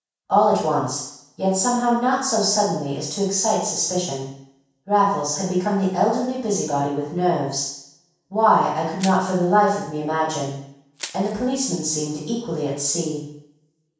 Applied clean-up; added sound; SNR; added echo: none; Crushing; 18 dB; reverberation time 0.7 s.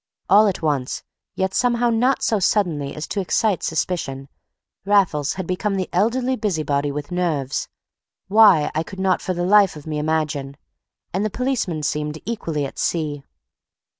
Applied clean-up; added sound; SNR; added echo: none; none; none; none.